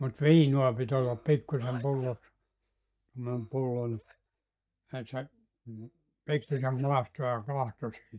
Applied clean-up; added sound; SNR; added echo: neural mask model DeepFilterNet 3.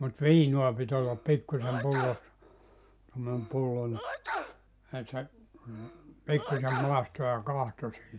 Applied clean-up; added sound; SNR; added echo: none; Sneeze; 11 dB; none.